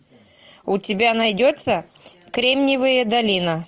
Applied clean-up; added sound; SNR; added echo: none; none; none; none.